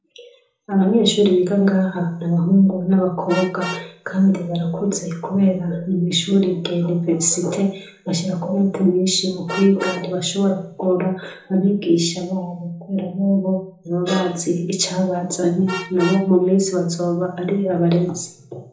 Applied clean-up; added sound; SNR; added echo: none; Vehicle horn, car horn, honking; 19 dB; reverberation time 0.6 s.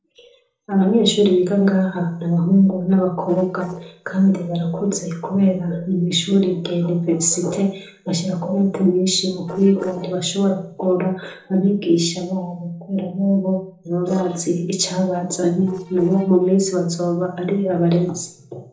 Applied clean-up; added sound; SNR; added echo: neural separator model SepFormer DNS4.